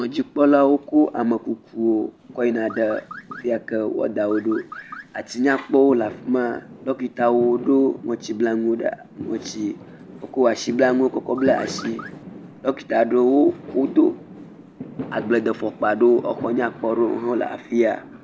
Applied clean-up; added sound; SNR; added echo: none; Fireworks + Car; 17 dB; none.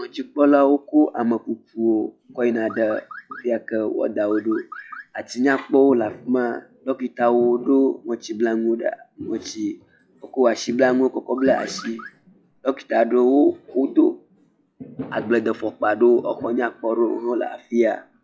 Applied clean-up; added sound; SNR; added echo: classical method log-MMSE.